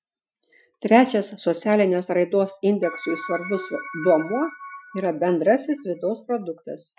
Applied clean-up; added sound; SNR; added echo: classical method Wiener filter.